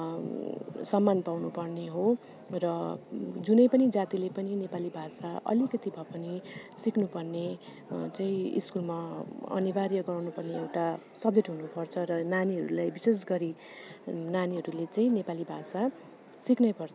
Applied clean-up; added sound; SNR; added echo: none; none; none; none.